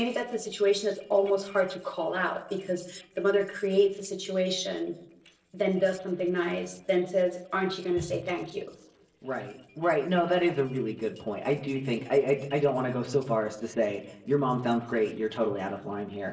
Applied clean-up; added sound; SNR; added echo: neural separator model SepFormer DNS4.